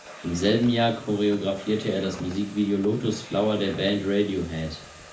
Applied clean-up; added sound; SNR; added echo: none; Domestic sounds, home sounds; 19 dB; reverberation time 0.4 s.